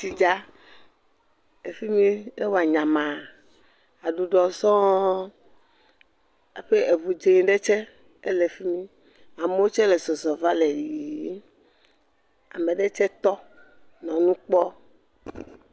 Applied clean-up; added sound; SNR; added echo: none; none; none; none.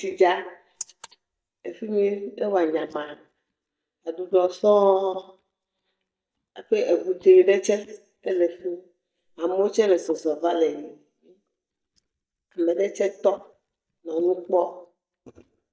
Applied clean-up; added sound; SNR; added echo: neural mask model DeepFilterNet 3.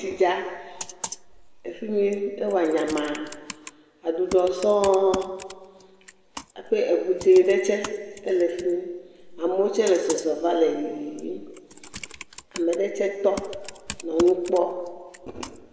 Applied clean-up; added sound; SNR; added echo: none; Computer keyboard; 17 dB; reverberation time 1.5 s.